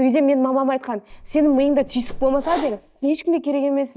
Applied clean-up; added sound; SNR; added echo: neural mask model DeepFilterNet 3.